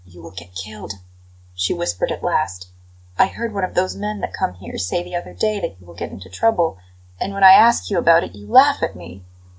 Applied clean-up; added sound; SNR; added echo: none; none; none; none.